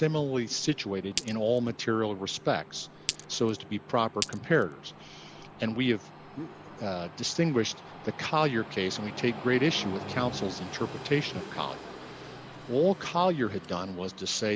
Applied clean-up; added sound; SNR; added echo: none; Train + Glass; 12 dB; none.